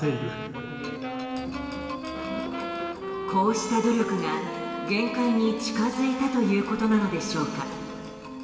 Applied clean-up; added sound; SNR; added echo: none; Wind instrument, woodwind instrument; 9 dB; reverberation time 2.8 s.